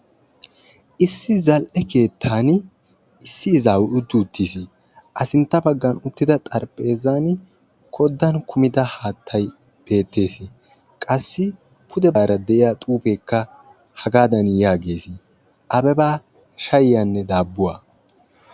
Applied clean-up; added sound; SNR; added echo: none; none; none; none.